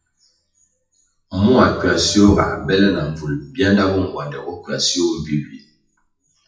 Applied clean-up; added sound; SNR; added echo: classical method WPE with log-MMSE.